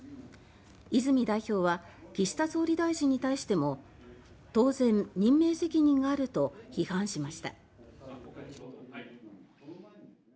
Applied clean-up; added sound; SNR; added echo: none; none; none; none.